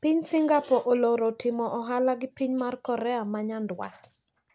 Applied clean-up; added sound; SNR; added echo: none; none; none; none.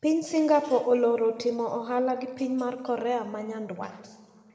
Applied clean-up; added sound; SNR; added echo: none; none; none; reverberation time 1.7 s.